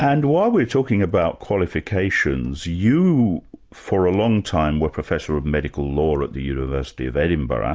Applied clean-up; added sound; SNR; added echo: none; none; none; none.